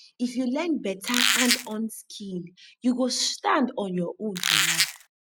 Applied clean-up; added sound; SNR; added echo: none; Squeak; -4 dB; none.